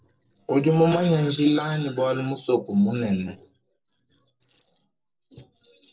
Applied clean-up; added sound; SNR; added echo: neural separator model SepFormer DNS4.